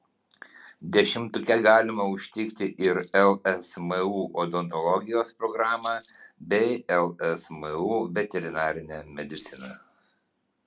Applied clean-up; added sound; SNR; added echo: none; Rattle; 18 dB; none.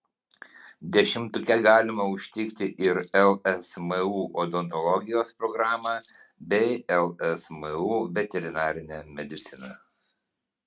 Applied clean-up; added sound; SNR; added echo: neural mask model RNNoise.